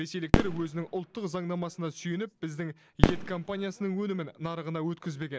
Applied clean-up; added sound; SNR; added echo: none; Fireworks; -2 dB; none.